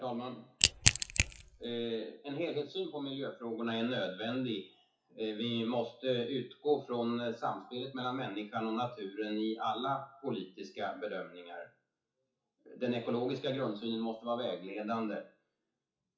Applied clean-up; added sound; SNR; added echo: classical method WPE with log-MMSE.